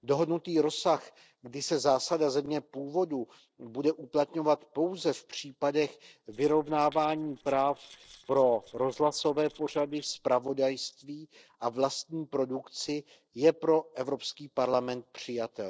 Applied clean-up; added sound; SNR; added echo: neural separator model SepFormer DNS4.